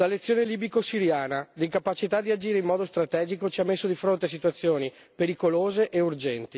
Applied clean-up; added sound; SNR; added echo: none; none; none; none.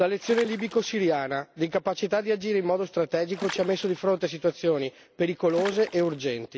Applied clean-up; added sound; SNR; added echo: none; Water / Splash, splatter; 14 dB; none.